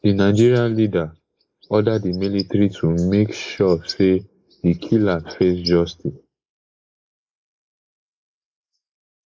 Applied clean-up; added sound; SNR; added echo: neural mask model Resemble Enhance denoiser.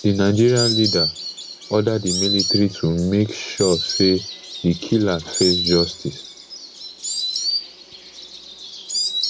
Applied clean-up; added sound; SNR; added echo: none; Insect; 5 dB; none.